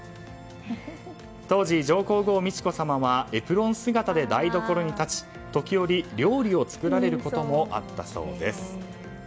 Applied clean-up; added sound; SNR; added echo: none; none; none; none.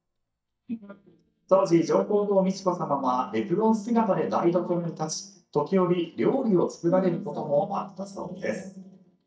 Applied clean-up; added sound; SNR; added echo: neural mask model DeepFilterNet 3.